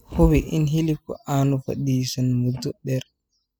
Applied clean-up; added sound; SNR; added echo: classical method spectral subtraction.